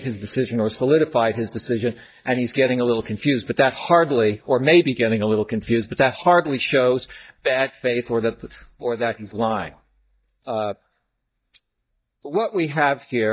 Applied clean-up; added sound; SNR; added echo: neural mask model DeepFilterNet 3.